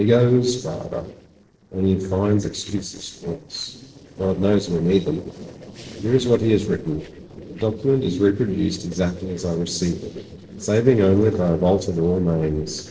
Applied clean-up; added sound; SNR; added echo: neural separator model SepFormer DNS4.